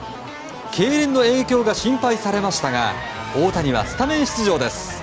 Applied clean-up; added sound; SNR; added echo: none; none; none; none.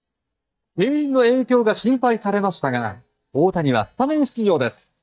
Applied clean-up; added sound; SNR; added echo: neural mask model DeepFilterNet 3.